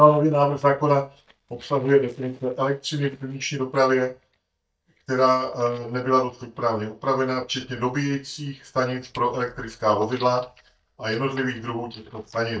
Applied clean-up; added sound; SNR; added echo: neural mask model DeepFilterNet 3.